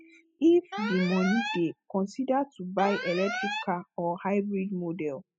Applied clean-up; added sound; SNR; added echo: classical method spectral subtraction.